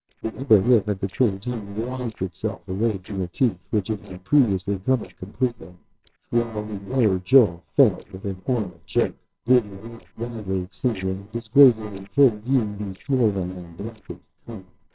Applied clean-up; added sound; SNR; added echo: neural separator model SepFormer WHAMR!.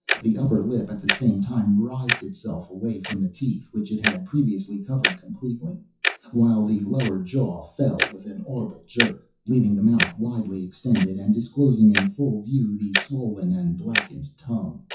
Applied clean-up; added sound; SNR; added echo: classical method WPE with log-MMSE.